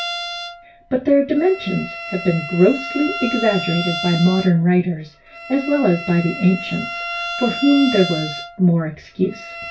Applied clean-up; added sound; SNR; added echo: none; Bowed string instrument; 10 dB; reverberation time 0.2 s.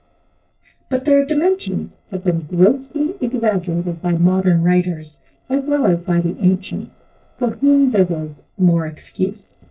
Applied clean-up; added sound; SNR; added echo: neural separator model SepFormer DNS4.